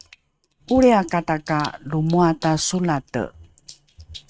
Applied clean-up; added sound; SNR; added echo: neural mask model RNNoise.